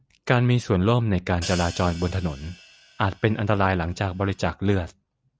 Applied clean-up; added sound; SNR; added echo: none; Hi-hat; 18 dB; none.